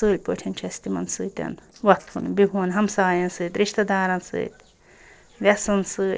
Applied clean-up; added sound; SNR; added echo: neural separator model SepFormer DNS4.